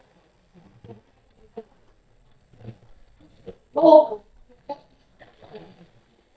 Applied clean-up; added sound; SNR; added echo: neural mask model DeepFilterNet 3.